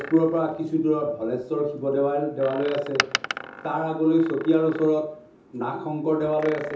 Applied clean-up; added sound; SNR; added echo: none; Door; 12 dB; reverberation time 0.6 s.